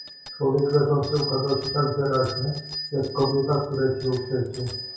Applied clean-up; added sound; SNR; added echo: none; Bicycle bell; 12 dB; reverberation time 0.7 s.